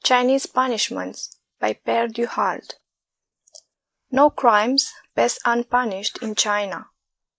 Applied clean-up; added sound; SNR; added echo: neural mask model Resemble Enhance denoiser.